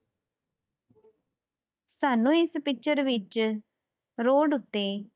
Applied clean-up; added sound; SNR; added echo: neural mask model DeepFilterNet 3.